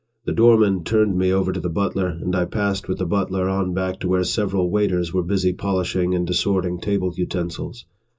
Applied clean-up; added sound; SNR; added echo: none; none; none; reverberation time 0.2 s.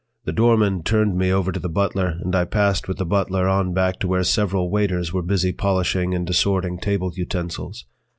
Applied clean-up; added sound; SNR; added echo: none; none; none; none.